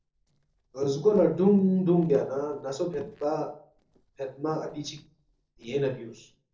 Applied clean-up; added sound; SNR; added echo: neural separator model SepFormer DNS4.